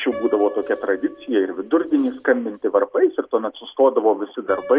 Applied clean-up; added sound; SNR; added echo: none; Piano; 19 dB; none.